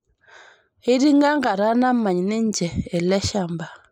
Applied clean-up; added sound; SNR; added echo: neural mask model Resemble Enhance denoiser.